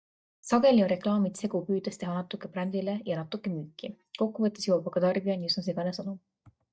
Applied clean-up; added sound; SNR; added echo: neural mask model DeepFilterNet 3.